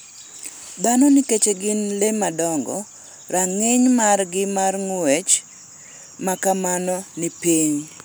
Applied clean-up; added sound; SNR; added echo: none; none; none; none.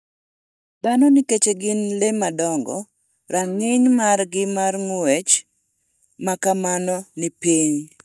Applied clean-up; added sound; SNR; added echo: neural mask model DeepFilterNet 3.